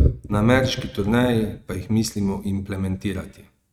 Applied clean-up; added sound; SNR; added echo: neural mask model RNNoise.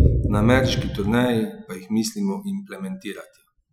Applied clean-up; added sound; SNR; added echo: classical method Wiener filter.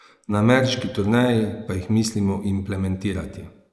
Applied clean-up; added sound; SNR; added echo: neural mask model Resemble Enhance denoiser.